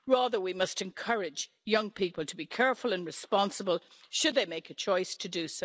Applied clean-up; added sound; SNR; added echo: none; none; none; none.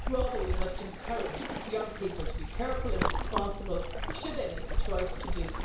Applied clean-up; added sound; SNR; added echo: none; Waves, surf; -4 dB; reverberation time 0.6 s.